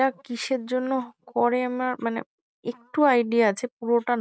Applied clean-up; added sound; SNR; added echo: none; none; none; none.